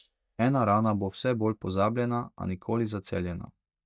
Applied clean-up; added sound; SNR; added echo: neural mask model DeepFilterNet 3.